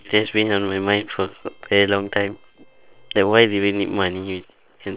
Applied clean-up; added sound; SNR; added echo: neural separator model SepFormer WHAM!.